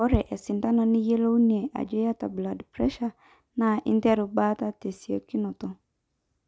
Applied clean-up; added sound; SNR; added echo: none; none; none; none.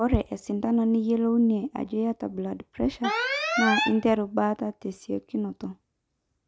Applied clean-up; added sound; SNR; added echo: none; Alarm; 2 dB; none.